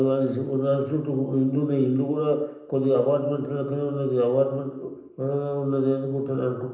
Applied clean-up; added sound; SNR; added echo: none; none; none; reverberation time 0.9 s.